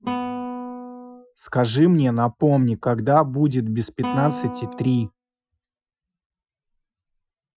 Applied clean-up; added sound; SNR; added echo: classical method Wiener filter.